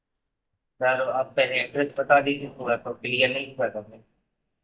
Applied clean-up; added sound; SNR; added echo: neural mask model DeepFilterNet 3.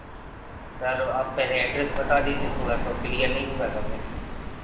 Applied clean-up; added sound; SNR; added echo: none; Car passing by; 2 dB; reverberation time 0.8 s.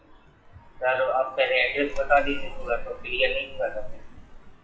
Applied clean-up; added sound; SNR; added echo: classical method WPE with log-MMSE.